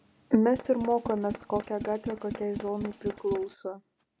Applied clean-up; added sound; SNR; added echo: none; Tools; 10 dB; none.